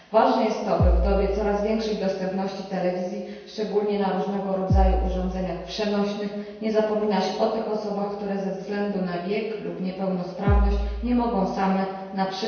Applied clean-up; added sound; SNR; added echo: none; Bass drum; 0 dB; reverberation time 1.2 s.